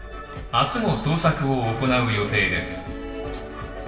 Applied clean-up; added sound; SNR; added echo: none; none; none; reverberation time 1.0 s.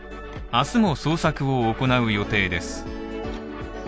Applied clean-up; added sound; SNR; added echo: none; none; none; none.